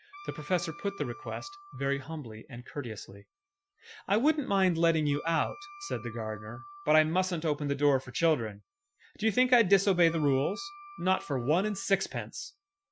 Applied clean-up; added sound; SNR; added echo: classical method Wiener filter.